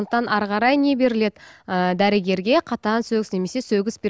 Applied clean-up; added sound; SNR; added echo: none; none; none; none.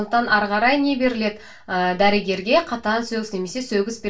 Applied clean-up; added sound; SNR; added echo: none; none; none; reverberation time 0.2 s.